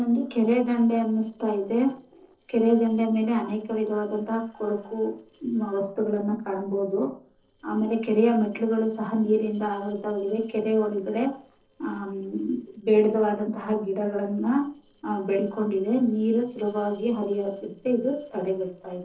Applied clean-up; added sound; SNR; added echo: neural separator model SepFormer DNS4.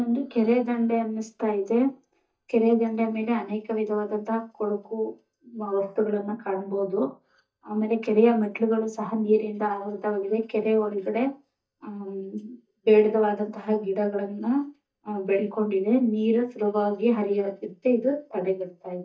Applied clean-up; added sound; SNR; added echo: neural mask model DeepFilterNet 3.